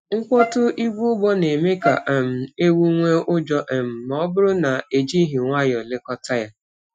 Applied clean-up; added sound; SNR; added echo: classical method Wiener filter.